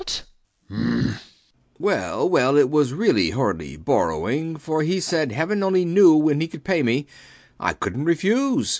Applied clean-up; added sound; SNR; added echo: none; none; none; none.